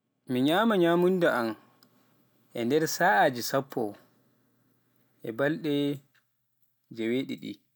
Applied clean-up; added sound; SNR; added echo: none; none; none; none.